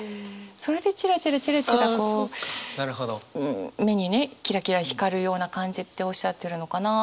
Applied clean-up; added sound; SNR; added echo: none; none; none; none.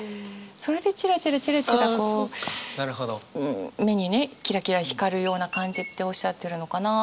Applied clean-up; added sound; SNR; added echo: none; Chirp, tweet; 20 dB; none.